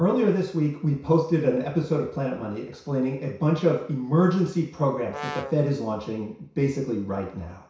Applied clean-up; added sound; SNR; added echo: none; Brass instrument; 11 dB; reverberation time 0.6 s.